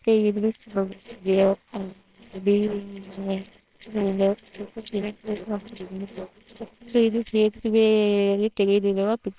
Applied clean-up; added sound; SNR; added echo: neural separator model SepFormer WHAMR!.